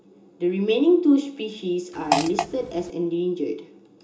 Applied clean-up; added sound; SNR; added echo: none; Fart; 3 dB; reverberation time 0.2 s.